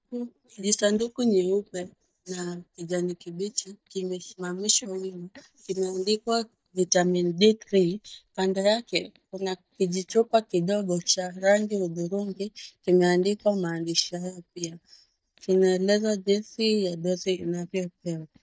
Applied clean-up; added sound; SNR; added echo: neural mask model DeepFilterNet 3.